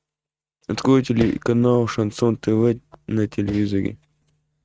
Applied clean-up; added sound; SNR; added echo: neural mask model RNNoise.